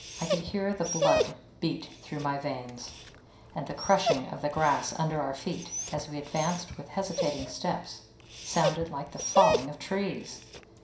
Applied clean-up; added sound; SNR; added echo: none; Dog; 3 dB; reverberation time 0.5 s.